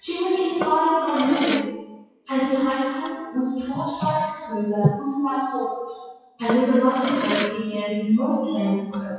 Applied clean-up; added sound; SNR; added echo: classical method WPE with log-MMSE.